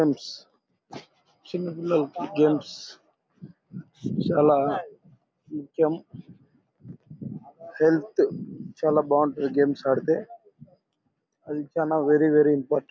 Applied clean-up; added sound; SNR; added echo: none; none; none; none.